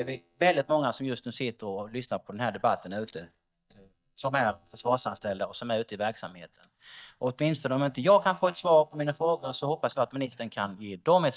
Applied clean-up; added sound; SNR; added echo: neural mask model DeepFilterNet 3.